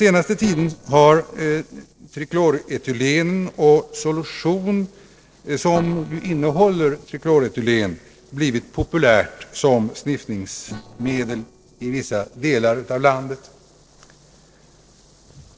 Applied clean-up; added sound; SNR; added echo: neural separator model SepFormer DNS4.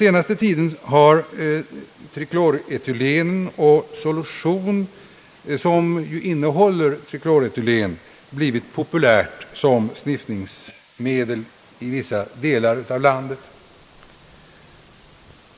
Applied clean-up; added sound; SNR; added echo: neural mask model Resemble Enhance denoiser.